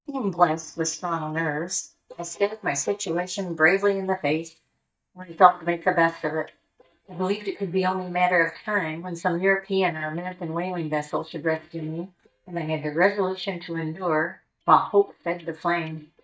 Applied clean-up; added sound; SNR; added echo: neural mask model DeepFilterNet 3.